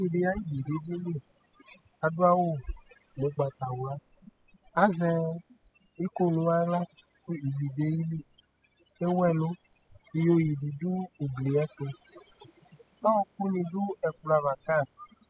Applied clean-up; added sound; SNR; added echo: classical method spectral subtraction.